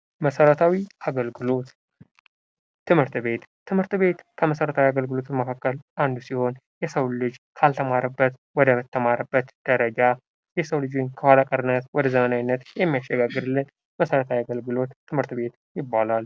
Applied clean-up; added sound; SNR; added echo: none; none; none; none.